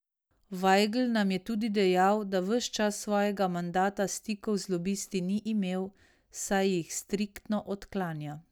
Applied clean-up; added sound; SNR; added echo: none; none; none; none.